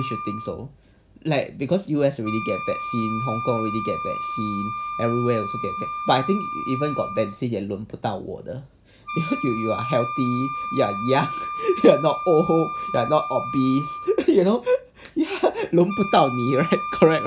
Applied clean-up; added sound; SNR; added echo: none; Wind instrument, woodwind instrument; 8 dB; none.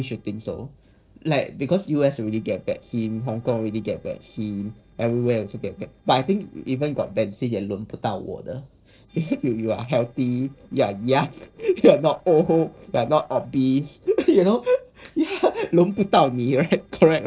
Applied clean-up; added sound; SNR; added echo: neural separator model SepFormer DNS4.